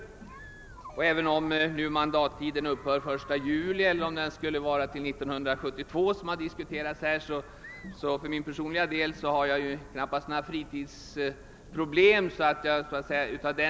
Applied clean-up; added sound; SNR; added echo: none; Chatter; 19 dB; none.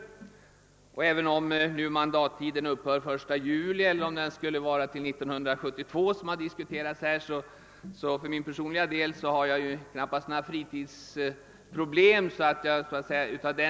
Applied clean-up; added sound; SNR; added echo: none; none; none; none.